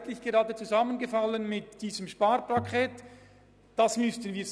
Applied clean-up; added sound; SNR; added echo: none; none; none; none.